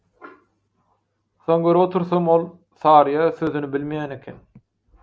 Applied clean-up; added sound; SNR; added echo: none; none; none; none.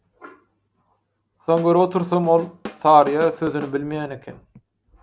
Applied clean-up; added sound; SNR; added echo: none; Drum / Drum kit; 17 dB; none.